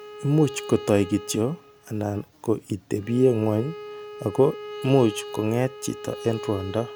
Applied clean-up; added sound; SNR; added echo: none; Bowed string instrument; 14 dB; none.